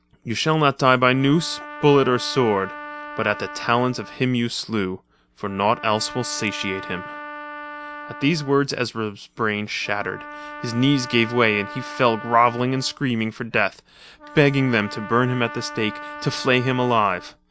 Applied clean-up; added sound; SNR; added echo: none; Trumpet; 15 dB; none.